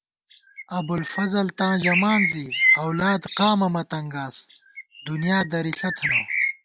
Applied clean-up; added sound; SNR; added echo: none; Bird; 2 dB; none.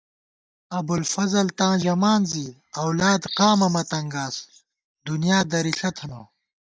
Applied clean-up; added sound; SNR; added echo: neural mask model DeepFilterNet 3.